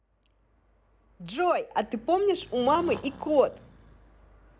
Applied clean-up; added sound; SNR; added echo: none; Breathing; 19 dB; none.